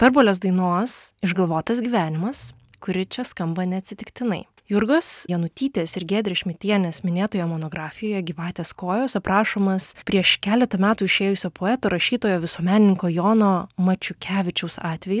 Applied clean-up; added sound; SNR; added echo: none; none; none; none.